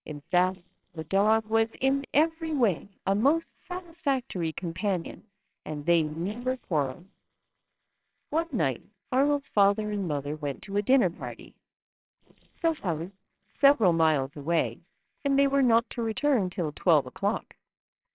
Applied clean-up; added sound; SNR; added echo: neural separator model SepFormer WHAMR!.